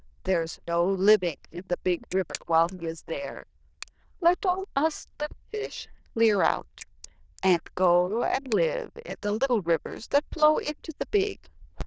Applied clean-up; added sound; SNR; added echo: neural diffusion model UNIVERSE++.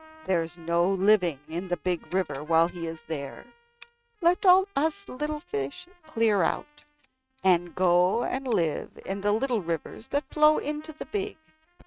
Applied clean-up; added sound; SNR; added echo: neural mask model RNNoise.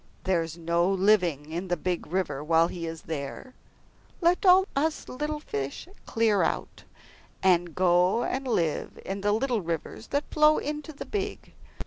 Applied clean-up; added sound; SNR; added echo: none; none; none; none.